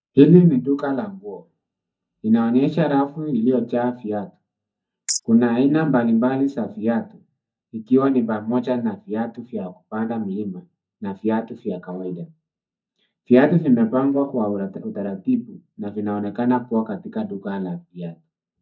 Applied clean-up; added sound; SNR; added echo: neural mask model DeepFilterNet 3.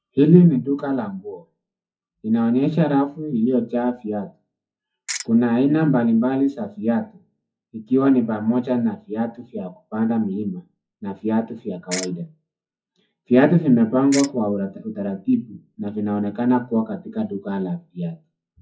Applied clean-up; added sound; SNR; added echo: classical method WPE with log-MMSE.